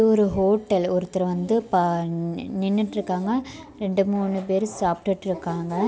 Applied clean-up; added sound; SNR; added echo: none; none; none; none.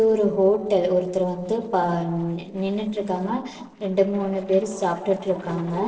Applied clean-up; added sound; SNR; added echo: neural separator model SepFormer DNS4.